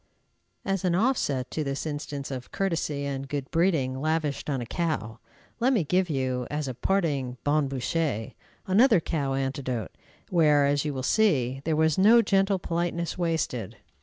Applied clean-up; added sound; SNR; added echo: none; none; none; none.